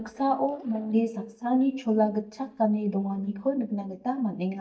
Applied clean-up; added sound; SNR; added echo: neural mask model DeepFilterNet 3.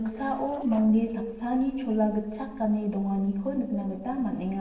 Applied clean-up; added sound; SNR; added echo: neural separator model SepFormer DNS4.